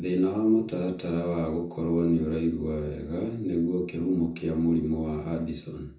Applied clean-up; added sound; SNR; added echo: none; none; none; reverberation time 0.6 s.